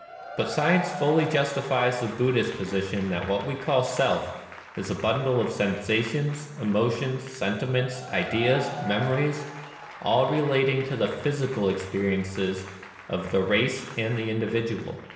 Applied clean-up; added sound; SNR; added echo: none; Applause / Crowd / Cheering; 14 dB; reverberation time 1.1 s.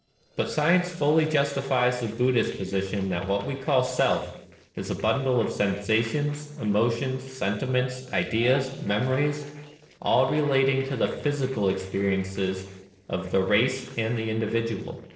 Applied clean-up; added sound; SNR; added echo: neural separator model SepFormer DNS4.